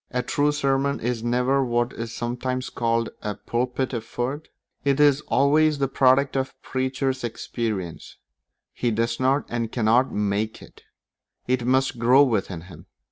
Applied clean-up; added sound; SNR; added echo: none; none; none; none.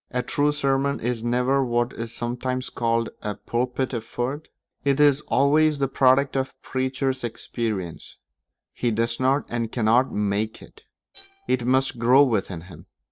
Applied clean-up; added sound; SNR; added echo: neural separator model SepFormer DNS4.